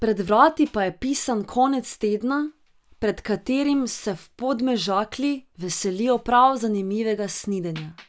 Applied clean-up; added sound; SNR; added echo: none; none; none; none.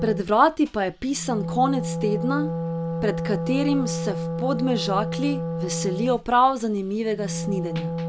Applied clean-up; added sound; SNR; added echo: none; Wind instrument, woodwind instrument; 5 dB; none.